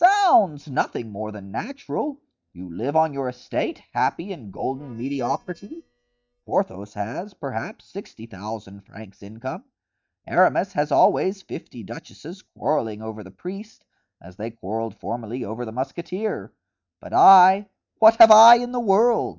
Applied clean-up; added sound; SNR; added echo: neural mask model DeepFilterNet 3.